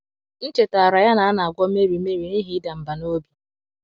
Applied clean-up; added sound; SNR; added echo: none; none; none; none.